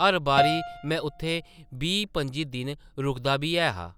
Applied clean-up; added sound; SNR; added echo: none; Piano; 5 dB; none.